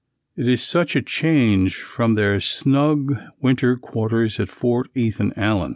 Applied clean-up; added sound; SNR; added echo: none; none; none; none.